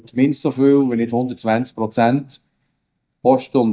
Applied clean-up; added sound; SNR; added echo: neural mask model DeepFilterNet 3.